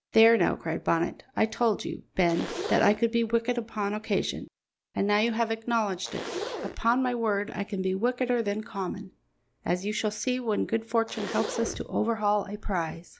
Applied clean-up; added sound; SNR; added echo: none; Zipper (clothing); 11 dB; none.